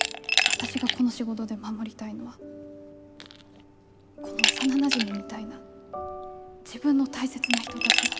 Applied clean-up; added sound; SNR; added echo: none; Glass; 0 dB; none.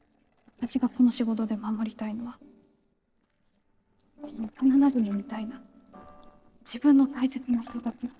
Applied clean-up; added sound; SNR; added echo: neural separator model SepFormer DNS4.